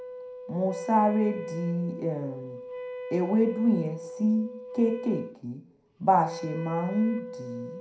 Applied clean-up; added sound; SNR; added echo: none; Wind instrument, woodwind instrument; 11 dB; reverberation time 0.4 s.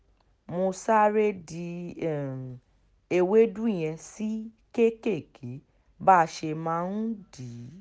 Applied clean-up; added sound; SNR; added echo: none; none; none; none.